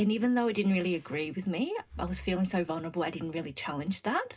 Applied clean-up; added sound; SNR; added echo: none; Breathing; 19 dB; reverberation time 0.2 s.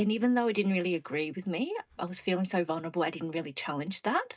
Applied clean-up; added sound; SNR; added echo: neural mask model DeepFilterNet 3.